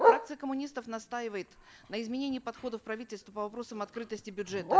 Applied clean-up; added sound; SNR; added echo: none; Bark; -5 dB; none.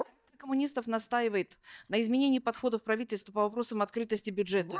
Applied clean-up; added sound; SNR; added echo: neural mask model DeepFilterNet 3.